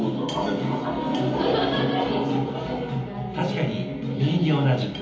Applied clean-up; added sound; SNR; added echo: none; none; none; reverberation time 1.3 s.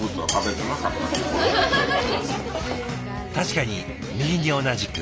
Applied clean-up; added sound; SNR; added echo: none; none; none; none.